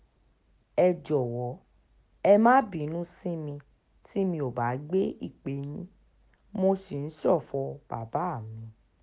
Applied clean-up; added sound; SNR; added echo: none; none; none; none.